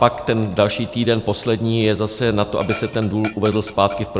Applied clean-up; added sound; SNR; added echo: none; Dog; 19 dB; none.